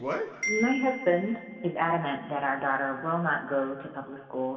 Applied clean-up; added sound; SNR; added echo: none; Marimba, xylophone; 11 dB; reverberation time 2.2 s.